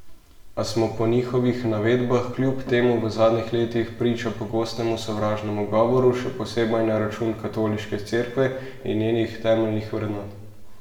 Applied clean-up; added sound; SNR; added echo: none; none; none; reverberation time 0.9 s.